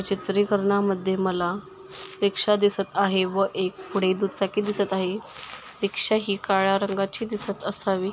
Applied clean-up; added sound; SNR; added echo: none; none; none; none.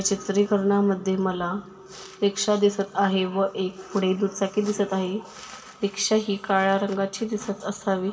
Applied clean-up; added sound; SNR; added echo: none; none; none; reverberation time 1.1 s.